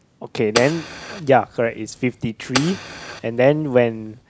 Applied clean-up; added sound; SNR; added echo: none; Fire; 11 dB; none.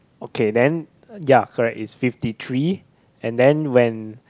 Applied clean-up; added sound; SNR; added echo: none; none; none; none.